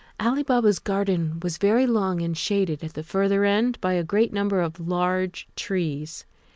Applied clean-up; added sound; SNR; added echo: none; none; none; none.